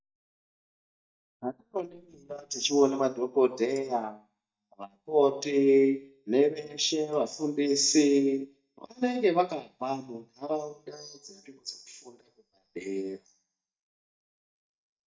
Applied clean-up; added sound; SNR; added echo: neural mask model DeepFilterNet 3.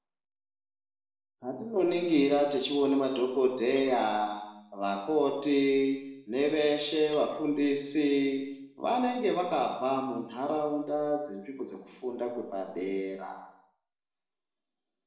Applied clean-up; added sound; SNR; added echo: neural separator model SepFormer DNS4.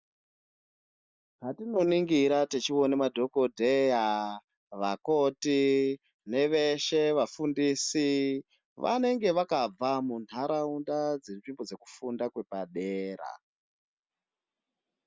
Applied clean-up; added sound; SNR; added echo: none; none; none; none.